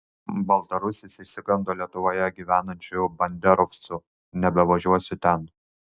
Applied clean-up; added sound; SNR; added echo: none; none; none; none.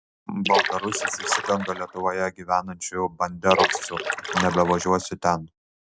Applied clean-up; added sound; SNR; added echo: none; Splash, splatter; 2 dB; none.